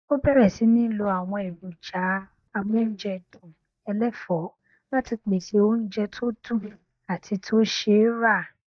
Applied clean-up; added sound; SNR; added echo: neural mask model DeepFilterNet 3.